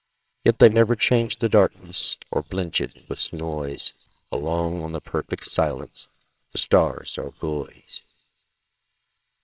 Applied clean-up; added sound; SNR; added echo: neural separator model SepFormer WHAMR!.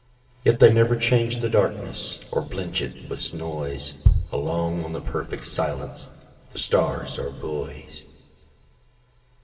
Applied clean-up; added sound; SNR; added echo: none; Bass drum; 0 dB; reverberation time 1.9 s.